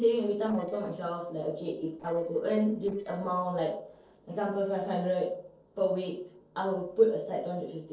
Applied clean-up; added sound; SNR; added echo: neural separator model SepFormer DNS4.